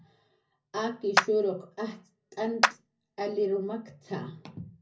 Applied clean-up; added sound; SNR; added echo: none; Clapping; -1 dB; reverberation time 0.4 s.